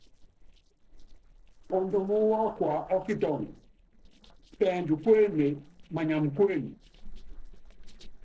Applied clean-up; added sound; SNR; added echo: neural separator model SepFormer DNS4.